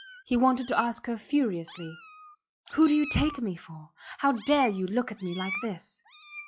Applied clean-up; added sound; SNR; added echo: classical method log-MMSE.